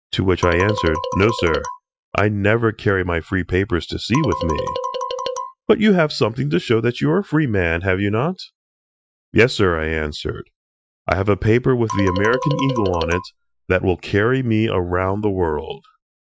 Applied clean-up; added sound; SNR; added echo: classical method Wiener filter.